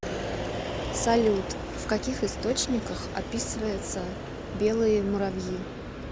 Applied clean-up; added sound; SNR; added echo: none; none; none; none.